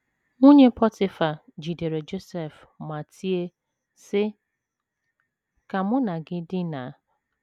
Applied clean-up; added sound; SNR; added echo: none; none; none; none.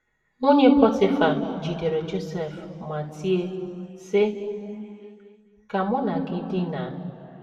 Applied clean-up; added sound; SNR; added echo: none; none; none; reverberation time 2.3 s.